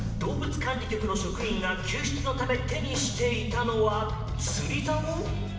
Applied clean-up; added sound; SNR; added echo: none; Thunder; 17 dB; reverberation time 1.2 s.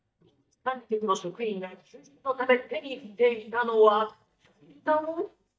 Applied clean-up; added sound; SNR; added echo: neural mask model DeepFilterNet 3.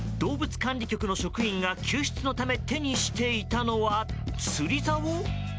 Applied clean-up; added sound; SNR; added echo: none; none; none; none.